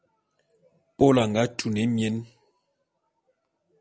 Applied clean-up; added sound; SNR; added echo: none; none; none; none.